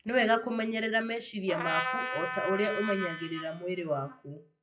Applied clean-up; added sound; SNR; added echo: classical method WPE with log-MMSE.